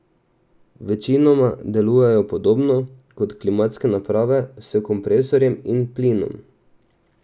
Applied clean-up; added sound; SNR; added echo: none; none; none; none.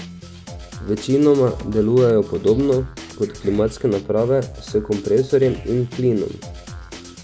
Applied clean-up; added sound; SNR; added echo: none; Drum kit; 16 dB; none.